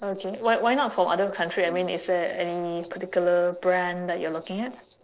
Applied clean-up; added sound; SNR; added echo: neural separator model SepFormer DNS4.